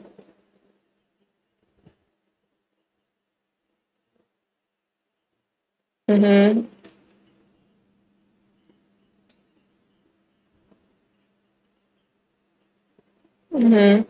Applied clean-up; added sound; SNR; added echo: neural mask model RNNoise.